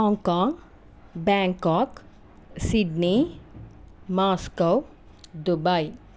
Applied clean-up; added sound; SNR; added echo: none; none; none; none.